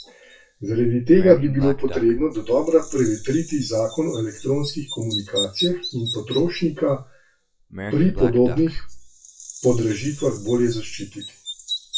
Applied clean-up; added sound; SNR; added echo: classical method WPE with log-MMSE.